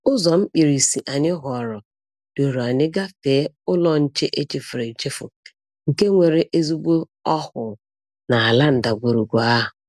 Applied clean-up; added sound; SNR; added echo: none; none; none; none.